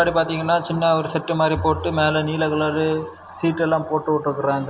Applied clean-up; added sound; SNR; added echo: none; Bowed string instrument; 17 dB; none.